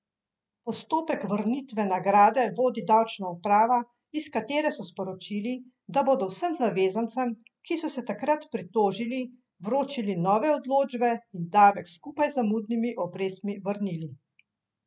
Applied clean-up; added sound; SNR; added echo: none; none; none; none.